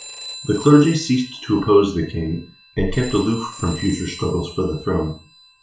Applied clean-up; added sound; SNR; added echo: none; Telephone; 18 dB; reverberation time 0.4 s.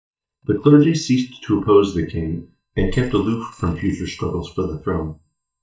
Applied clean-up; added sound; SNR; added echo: neural mask model DeepFilterNet 3.